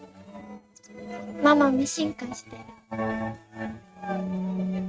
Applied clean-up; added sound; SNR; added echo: neural mask model RNNoise.